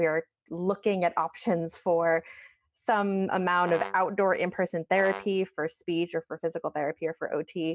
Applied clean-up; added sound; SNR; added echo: neural mask model RNNoise.